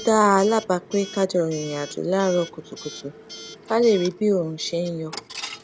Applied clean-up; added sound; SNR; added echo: none; Coin (dropping) / Alarm; 16 dB; none.